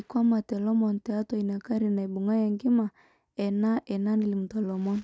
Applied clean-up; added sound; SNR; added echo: none; none; none; none.